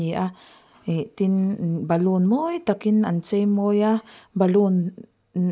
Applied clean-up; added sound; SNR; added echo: none; none; none; none.